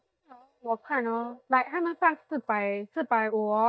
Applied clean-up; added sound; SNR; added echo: neural mask model DeepFilterNet 3.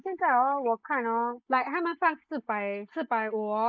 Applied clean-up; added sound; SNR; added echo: neural mask model Resemble Enhance denoiser.